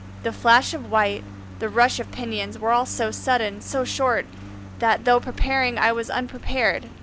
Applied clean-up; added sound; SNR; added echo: none; Engine; 15 dB; none.